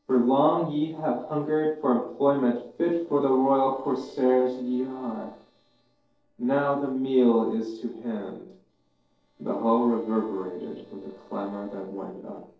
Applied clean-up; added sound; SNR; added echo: neural separator model SepFormer DNS4.